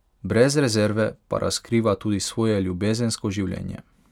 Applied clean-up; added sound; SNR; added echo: none; none; none; none.